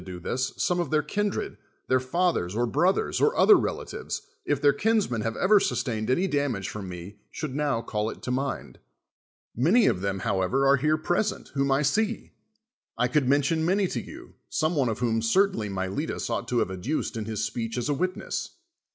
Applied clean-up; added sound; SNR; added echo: none; none; none; none.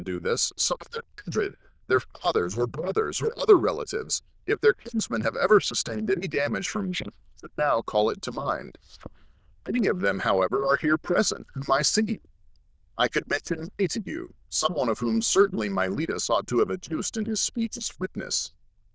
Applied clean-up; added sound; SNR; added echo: neural diffusion model UNIVERSE++.